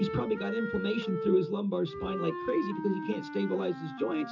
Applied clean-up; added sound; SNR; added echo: none; Wind instrument, woodwind instrument; 7 dB; reverberation time 0.2 s.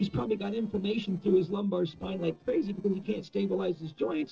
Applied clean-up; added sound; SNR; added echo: neural separator model SepFormer DNS4.